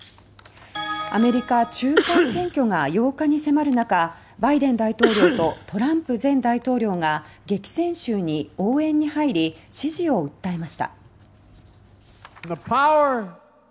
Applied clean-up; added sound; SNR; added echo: none; Cough; 1 dB; none.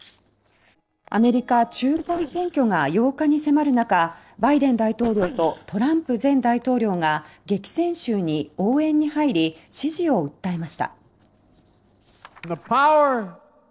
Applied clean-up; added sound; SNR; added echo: neural separator model SepFormer DNS4.